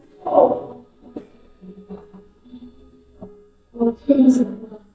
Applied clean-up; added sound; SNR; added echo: neural mask model DeepFilterNet 3.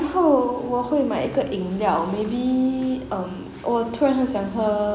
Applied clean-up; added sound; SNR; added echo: none; none; none; none.